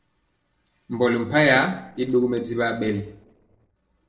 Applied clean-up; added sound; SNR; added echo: neural separator model SepFormer DNS4.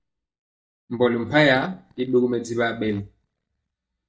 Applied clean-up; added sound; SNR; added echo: neural mask model DeepFilterNet 3.